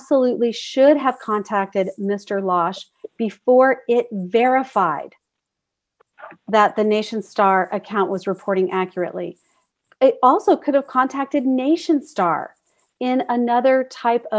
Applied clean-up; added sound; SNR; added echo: none; none; none; none.